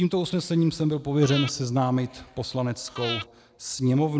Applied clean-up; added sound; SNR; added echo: none; Breathing; 14 dB; none.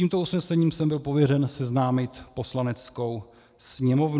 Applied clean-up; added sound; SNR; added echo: none; none; none; none.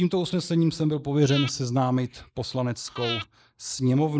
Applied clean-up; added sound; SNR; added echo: neural mask model Resemble Enhance denoiser.